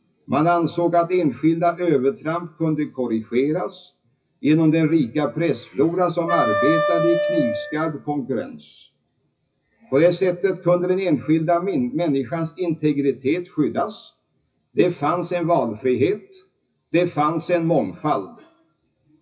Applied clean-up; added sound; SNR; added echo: classical method WPE with log-MMSE.